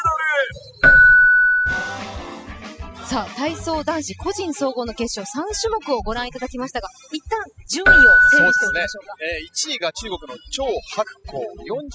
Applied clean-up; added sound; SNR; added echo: classical method spectral subtraction.